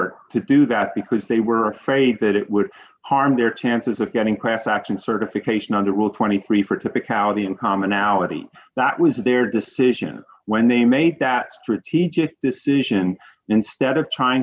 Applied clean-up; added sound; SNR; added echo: none; none; none; none.